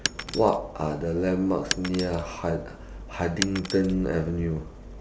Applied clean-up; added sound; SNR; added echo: none; Shatter; 10 dB; none.